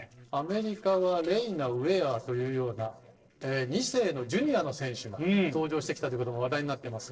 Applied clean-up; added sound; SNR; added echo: neural separator model SepFormer DNS4.